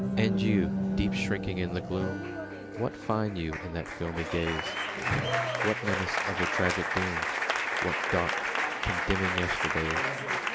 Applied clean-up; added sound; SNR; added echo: none; Applause; -2 dB; none.